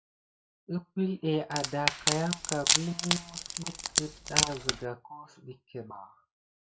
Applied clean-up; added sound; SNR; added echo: none; Wood; -4 dB; reverberation time 0.2 s.